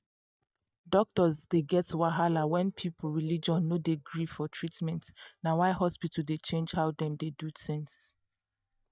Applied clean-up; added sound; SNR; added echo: neural mask model DeepFilterNet 3.